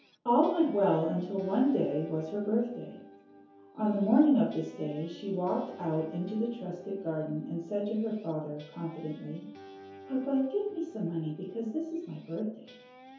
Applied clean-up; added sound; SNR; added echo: none; Guitar; 20 dB; reverberation time 0.6 s.